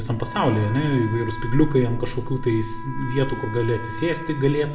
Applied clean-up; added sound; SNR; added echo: none; Wind instrument, woodwind instrument; 13 dB; reverberation time 0.8 s.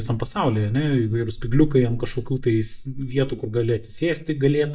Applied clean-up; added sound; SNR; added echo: neural mask model DeepFilterNet 3.